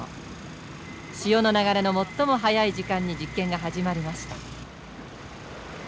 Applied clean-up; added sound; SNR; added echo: none; none; none; none.